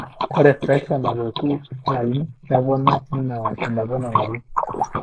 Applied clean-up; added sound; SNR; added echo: neural mask model Resemble Enhance denoiser.